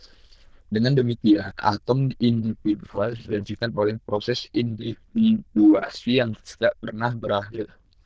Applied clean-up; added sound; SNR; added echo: neural diffusion model UNIVERSE++.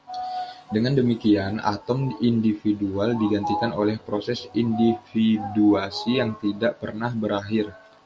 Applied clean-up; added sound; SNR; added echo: none; none; none; none.